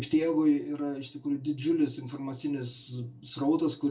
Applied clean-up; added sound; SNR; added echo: none; none; none; reverberation time 0.2 s.